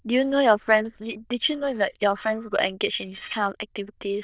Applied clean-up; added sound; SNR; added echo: neural diffusion model UNIVERSE++.